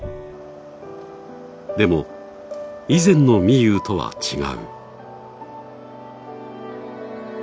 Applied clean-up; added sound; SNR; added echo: none; none; none; none.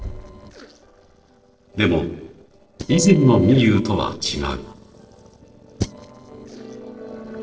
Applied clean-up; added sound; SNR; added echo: neural separator model SepFormer DNS4.